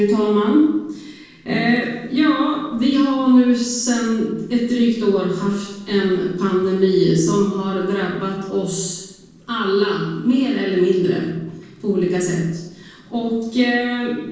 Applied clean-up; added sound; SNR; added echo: neural separator model SepFormer DNS4.